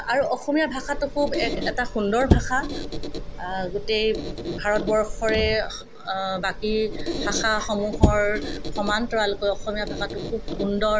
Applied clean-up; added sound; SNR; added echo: none; Squeak; 3 dB; none.